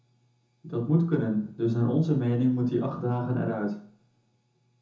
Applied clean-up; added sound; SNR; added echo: none; none; none; reverberation time 0.5 s.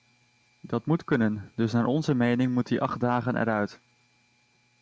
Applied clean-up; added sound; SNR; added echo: none; none; none; none.